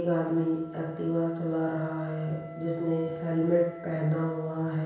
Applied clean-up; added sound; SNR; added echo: none; Wind instrument, woodwind instrument; 17 dB; reverberation time 0.9 s.